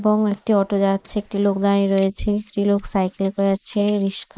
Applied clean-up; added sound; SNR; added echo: neural mask model Resemble Enhance denoiser.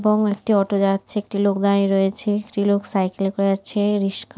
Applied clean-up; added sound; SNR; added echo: none; none; none; none.